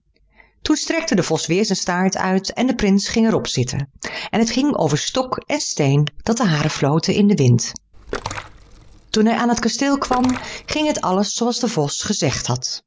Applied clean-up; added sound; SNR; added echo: none; Splash, splatter; 14 dB; none.